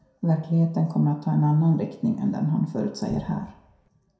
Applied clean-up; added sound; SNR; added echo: none; Cupboard open or close; 17 dB; reverberation time 0.6 s.